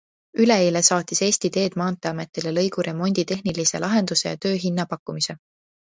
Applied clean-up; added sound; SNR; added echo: none; none; none; none.